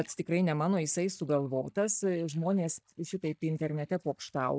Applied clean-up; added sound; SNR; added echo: neural mask model DeepFilterNet 3.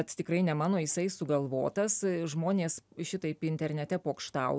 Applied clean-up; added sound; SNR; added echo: none; none; none; none.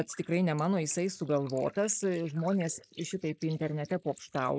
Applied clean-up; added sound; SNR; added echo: neural mask model Resemble Enhance denoiser.